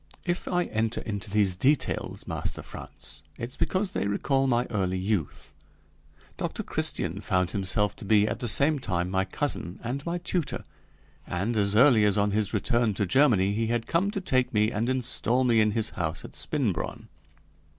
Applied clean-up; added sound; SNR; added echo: none; none; none; none.